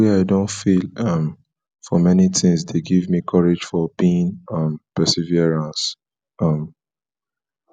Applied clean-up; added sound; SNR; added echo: none; none; none; none.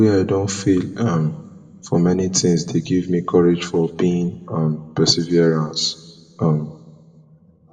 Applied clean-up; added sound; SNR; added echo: none; none; none; reverberation time 1.3 s.